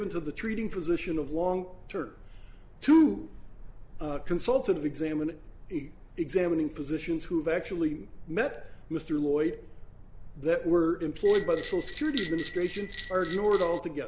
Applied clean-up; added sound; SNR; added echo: none; Bell; 4 dB; none.